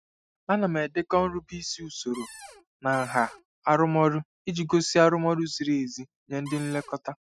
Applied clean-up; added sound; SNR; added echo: classical method spectral subtraction.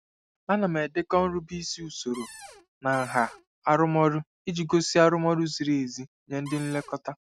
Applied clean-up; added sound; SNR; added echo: none; Cupboard open or close; 18 dB; none.